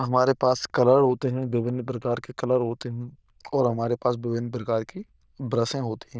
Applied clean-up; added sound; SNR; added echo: neural diffusion model UNIVERSE++.